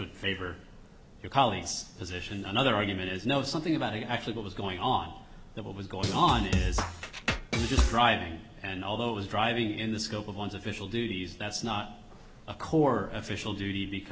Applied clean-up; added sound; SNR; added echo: none; Drum kit; -2 dB; none.